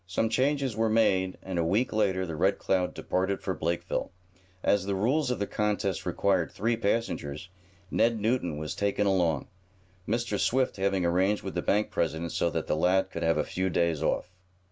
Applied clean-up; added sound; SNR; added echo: none; none; none; none.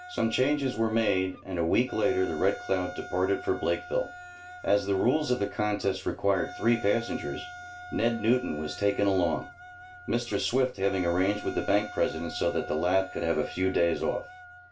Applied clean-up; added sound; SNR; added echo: none; Wind instrument, woodwind instrument; 16 dB; reverberation time 0.3 s.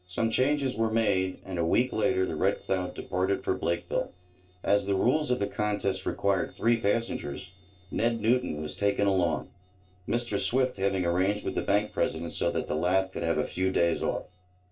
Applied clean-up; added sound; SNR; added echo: neural separator model SepFormer DNS4.